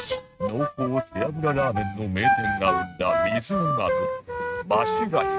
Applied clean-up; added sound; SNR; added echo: neural mask model RNNoise.